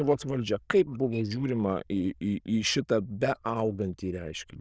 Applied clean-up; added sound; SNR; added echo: neural diffusion model UNIVERSE++.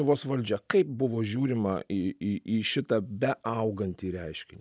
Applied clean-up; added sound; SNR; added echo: none; none; none; none.